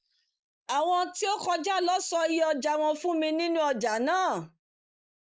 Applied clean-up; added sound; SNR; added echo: neural mask model Resemble Enhance denoiser.